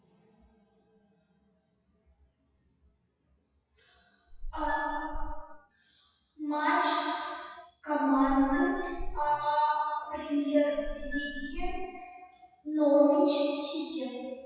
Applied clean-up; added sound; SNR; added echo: classical method WPE with log-MMSE.